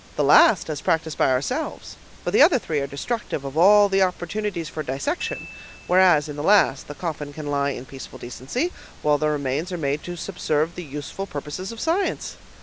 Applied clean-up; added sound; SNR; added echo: none; Glockenspiel; 20 dB; none.